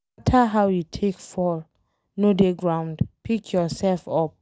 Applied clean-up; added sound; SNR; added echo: none; none; none; none.